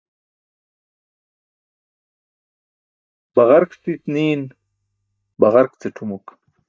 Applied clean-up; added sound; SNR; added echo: neural mask model DeepFilterNet 3.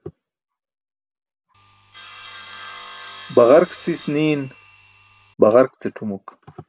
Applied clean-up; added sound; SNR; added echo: none; Sawing; 13 dB; none.